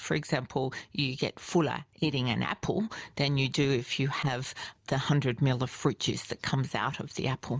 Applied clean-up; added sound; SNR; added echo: none; none; none; none.